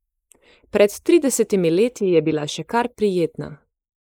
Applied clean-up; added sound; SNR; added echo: neural mask model Resemble Enhance denoiser.